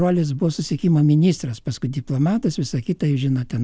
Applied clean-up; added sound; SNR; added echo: none; none; none; none.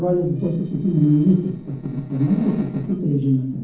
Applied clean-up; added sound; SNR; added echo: neural separator model SepFormer DNS4.